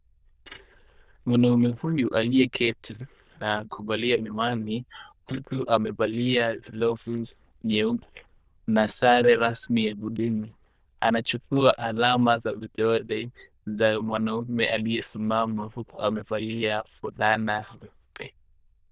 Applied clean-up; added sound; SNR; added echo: neural diffusion model UNIVERSE++.